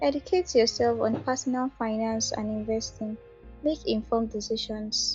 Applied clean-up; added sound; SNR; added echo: none; Piano; 19 dB; none.